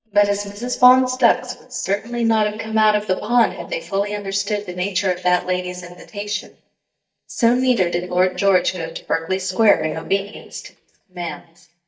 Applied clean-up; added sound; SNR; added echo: neural mask model DeepFilterNet 3.